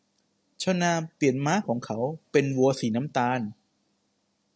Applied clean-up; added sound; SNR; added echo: none; none; none; none.